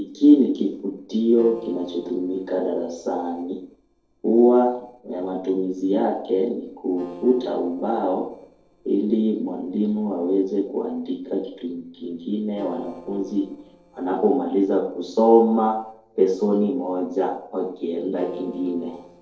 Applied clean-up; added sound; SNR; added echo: neural separator model SepFormer DNS4.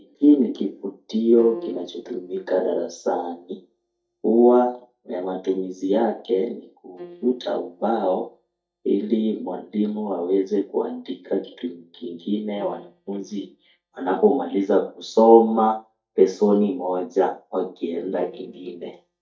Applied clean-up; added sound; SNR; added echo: neural mask model DeepFilterNet 3.